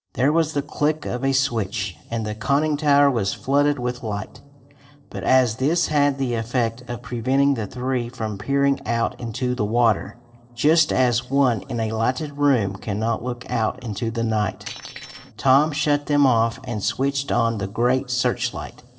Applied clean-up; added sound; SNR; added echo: neural separator model SepFormer DNS4.